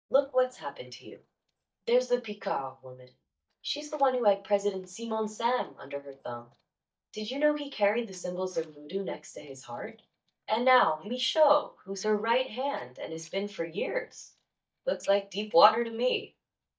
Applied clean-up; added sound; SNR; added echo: neural mask model DeepFilterNet 3.